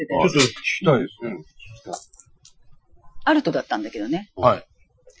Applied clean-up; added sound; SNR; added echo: classical method Wiener filter.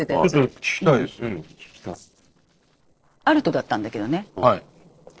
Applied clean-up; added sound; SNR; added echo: neural separator model SepFormer DNS4.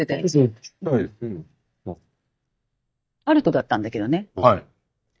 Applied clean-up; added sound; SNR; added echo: neural mask model DeepFilterNet 3.